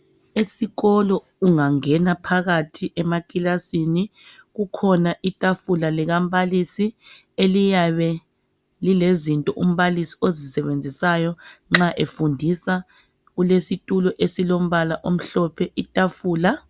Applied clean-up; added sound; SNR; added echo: none; none; none; none.